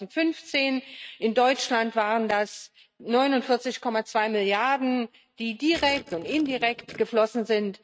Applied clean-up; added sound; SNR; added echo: neural mask model RNNoise.